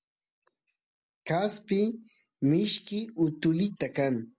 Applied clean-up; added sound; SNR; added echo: none; none; none; none.